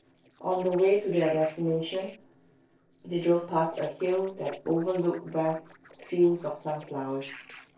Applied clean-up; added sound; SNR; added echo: neural separator model SepFormer DNS4.